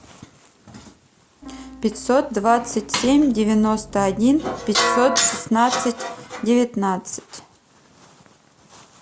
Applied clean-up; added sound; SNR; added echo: none; Piano; 18 dB; none.